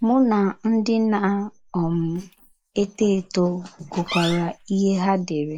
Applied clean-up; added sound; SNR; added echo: neural mask model Resemble Enhance denoiser.